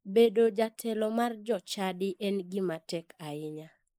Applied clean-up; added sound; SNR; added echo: neural mask model Resemble Enhance denoiser.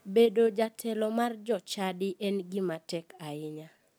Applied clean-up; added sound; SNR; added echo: none; none; none; none.